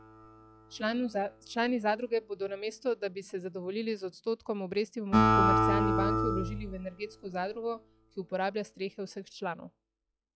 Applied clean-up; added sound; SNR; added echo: classical method log-MMSE.